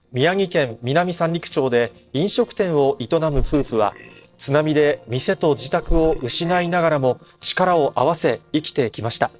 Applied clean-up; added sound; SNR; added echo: neural separator model SepFormer DNS4.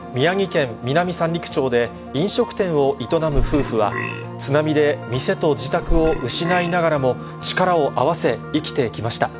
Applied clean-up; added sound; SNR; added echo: none; Burping, eructation; 4 dB; none.